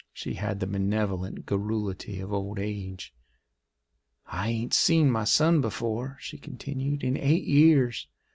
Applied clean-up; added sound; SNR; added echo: none; none; none; none.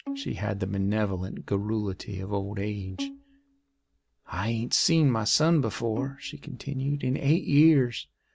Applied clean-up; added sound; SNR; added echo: none; Bowed string instrument; 16 dB; none.